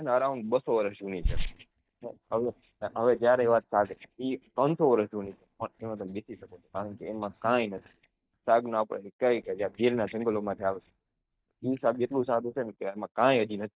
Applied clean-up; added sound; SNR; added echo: neural mask model DeepFilterNet 3.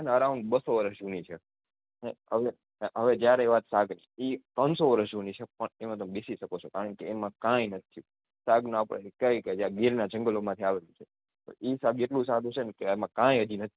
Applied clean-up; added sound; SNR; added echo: none; none; none; none.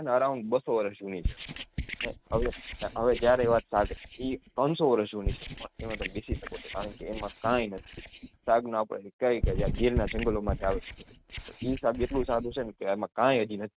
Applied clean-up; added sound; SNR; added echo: neural mask model RNNoise.